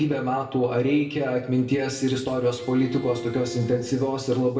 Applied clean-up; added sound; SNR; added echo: none; Bowed string instrument; 13 dB; reverberation time 0.7 s.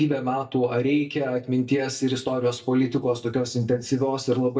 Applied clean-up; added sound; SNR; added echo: neural mask model DeepFilterNet 3.